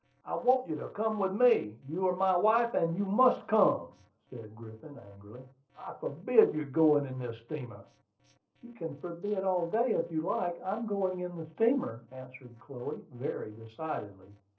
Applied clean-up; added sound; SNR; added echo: neural separator model SepFormer DNS4.